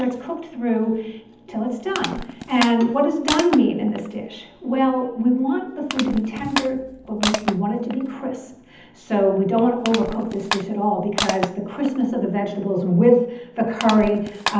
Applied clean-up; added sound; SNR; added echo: none; Crushing; 10 dB; reverberation time 0.8 s.